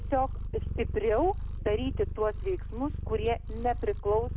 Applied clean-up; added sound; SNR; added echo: none; Purr; 4 dB; none.